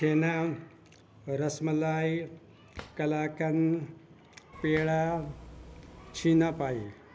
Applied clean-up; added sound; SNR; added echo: none; Bus + Drawer open or close; 18 dB; none.